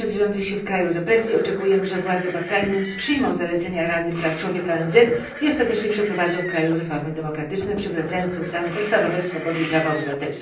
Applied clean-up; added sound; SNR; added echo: none; Livestock, farm animals, working animals; 14 dB; reverberation time 0.6 s.